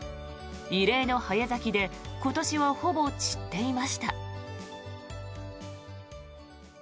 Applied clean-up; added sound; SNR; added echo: none; none; none; none.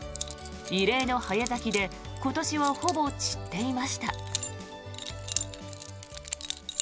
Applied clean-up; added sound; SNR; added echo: none; Keys jangling; 9 dB; none.